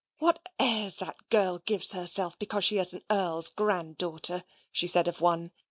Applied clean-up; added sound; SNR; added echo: none; none; none; none.